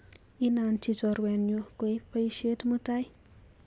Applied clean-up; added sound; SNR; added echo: none; none; none; none.